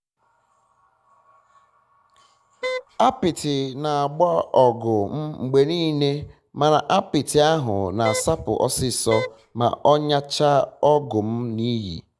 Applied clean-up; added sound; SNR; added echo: none; Wind instrument, woodwind instrument; 9 dB; none.